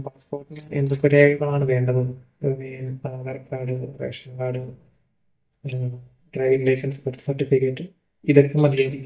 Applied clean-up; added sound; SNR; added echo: neural mask model DeepFilterNet 3.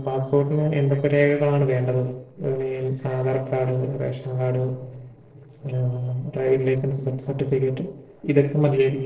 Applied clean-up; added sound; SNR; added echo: neural separator model SepFormer DNS4.